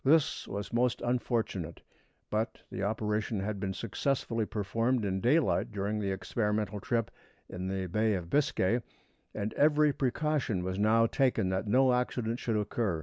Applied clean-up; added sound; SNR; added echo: none; none; none; none.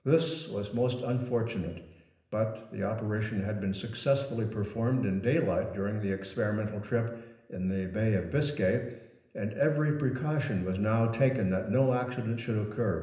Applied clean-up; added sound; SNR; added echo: none; none; none; reverberation time 0.9 s.